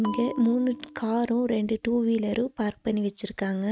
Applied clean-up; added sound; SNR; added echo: neural mask model RNNoise.